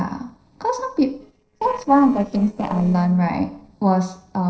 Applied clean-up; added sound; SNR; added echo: neural separator model SepFormer DNS4.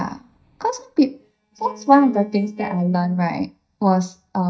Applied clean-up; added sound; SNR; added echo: neural mask model DeepFilterNet 3.